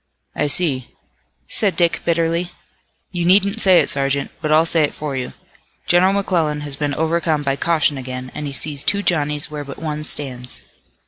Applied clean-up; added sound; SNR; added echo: none; none; none; none.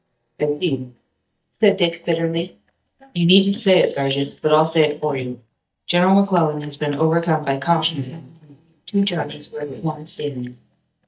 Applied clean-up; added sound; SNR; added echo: neural mask model DeepFilterNet 3.